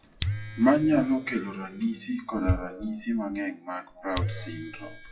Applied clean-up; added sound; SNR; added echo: classical method WPE with log-MMSE.